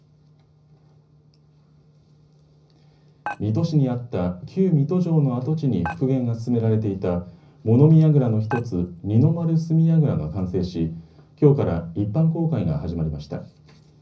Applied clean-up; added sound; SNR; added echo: none; Dishes, pots, and pans; 16 dB; reverberation time 0.5 s.